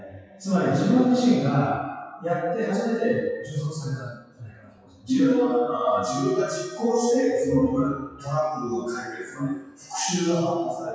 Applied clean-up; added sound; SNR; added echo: classical method WPE with log-MMSE.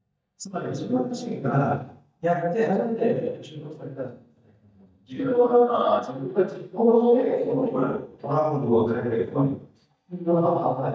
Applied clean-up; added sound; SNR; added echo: neural mask model DeepFilterNet 3.